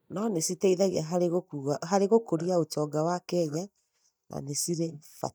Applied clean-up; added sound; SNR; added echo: neural mask model DeepFilterNet 3.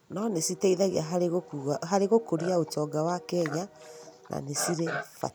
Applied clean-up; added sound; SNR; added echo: none; Livestock, farm animals, working animals; 14 dB; none.